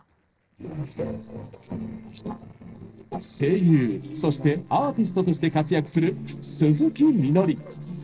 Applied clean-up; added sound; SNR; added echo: neural separator model SepFormer DNS4.